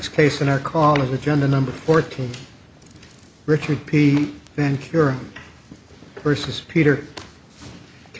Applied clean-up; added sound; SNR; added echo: none; none; none; none.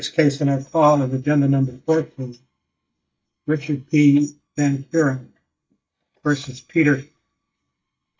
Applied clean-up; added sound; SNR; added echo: neural mask model DeepFilterNet 3.